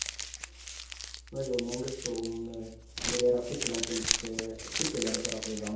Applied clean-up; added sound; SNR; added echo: none; Crumpling, crinkling; 2 dB; reverberation time 0.7 s.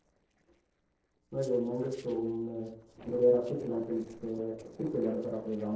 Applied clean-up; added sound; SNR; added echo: neural separator model SepFormer DNS4.